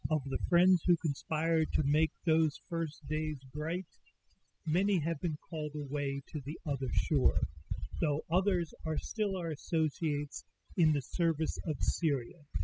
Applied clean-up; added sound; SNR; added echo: classical method spectral subtraction.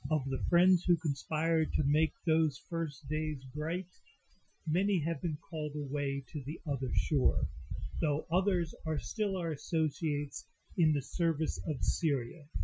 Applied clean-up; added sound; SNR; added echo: classical method Wiener filter.